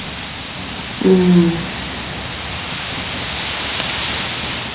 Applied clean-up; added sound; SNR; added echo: none; Wind; 5 dB; reverberation time 0.6 s.